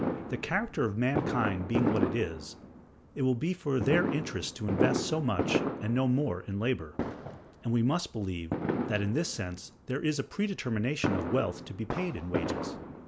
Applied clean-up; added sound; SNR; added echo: none; Fireworks; 3 dB; none.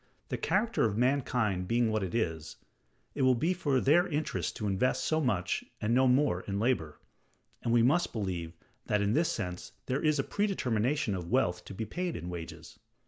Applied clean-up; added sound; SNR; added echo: none; none; none; none.